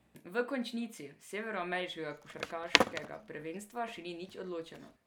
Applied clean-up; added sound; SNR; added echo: none; Skateboard; -2 dB; none.